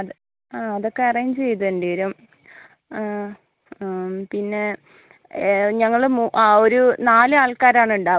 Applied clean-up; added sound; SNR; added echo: none; none; none; none.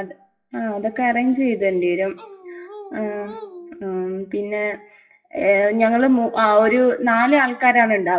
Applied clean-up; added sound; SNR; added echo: classical method WPE with log-MMSE.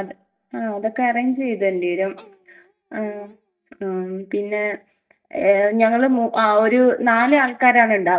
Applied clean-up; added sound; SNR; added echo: neural mask model DeepFilterNet 3.